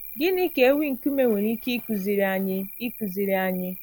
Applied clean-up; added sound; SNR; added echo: none; Cricket; 14 dB; none.